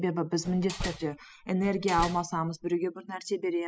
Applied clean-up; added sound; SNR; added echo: classical method spectral subtraction.